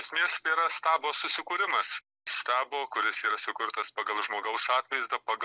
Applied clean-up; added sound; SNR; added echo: none; none; none; none.